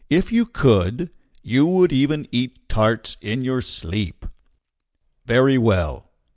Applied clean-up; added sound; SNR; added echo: none; none; none; none.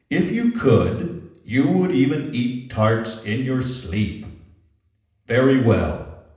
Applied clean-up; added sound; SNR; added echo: none; none; none; reverberation time 0.8 s.